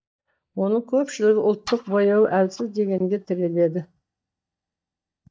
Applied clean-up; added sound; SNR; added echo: neural mask model DeepFilterNet 3.